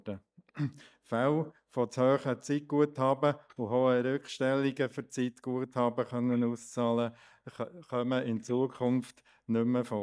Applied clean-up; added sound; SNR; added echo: neural mask model DeepFilterNet 3.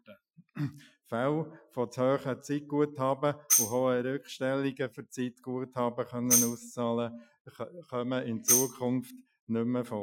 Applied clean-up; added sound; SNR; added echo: classical method Wiener filter.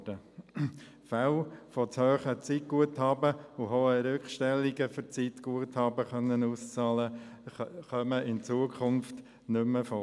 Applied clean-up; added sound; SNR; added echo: none; none; none; none.